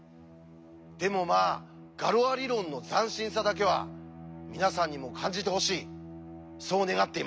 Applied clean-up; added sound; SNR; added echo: none; Bowed string instrument; 15 dB; none.